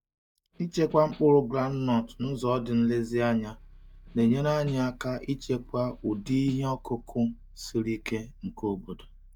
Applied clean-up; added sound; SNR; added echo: neural mask model DeepFilterNet 3.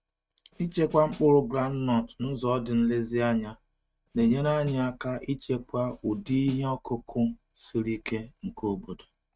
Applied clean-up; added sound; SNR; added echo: neural mask model RNNoise.